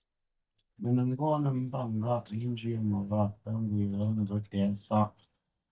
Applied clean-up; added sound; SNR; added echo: neural mask model DeepFilterNet 3.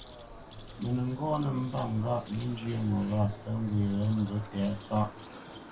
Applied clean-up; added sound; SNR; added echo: none; Bird; 16 dB; reverberation time 0.2 s.